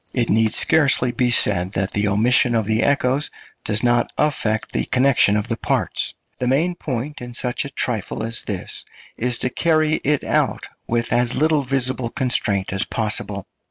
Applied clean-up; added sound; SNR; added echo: none; none; none; none.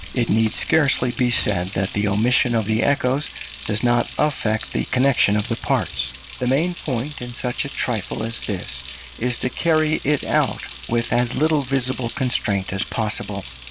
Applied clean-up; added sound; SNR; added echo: none; Water tap, faucet; 7 dB; none.